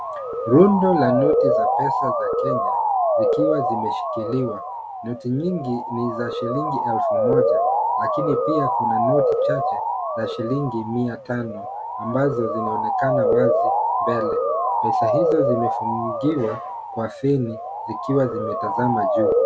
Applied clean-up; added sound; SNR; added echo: none; Motor vehicle (road) / Siren; -3 dB; none.